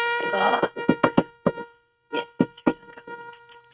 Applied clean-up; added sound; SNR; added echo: neural mask model RNNoise.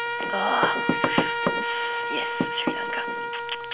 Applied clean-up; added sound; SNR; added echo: none; Knock / Wood + Trumpet; -4 dB; none.